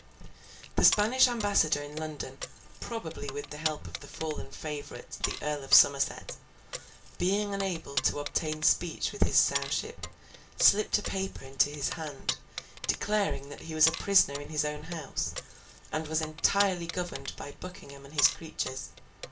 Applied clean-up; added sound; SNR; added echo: none; Keys jangling; 11 dB; reverberation time 0.2 s.